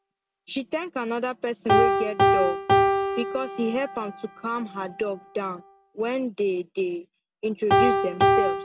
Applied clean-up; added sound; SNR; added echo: none; Piano; -4 dB; none.